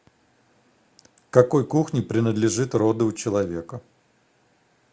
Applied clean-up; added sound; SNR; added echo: none; none; none; none.